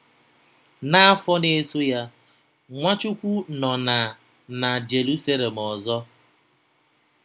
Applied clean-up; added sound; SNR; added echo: none; none; none; none.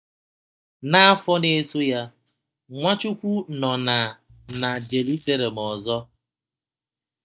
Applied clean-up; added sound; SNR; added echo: neural mask model DeepFilterNet 3.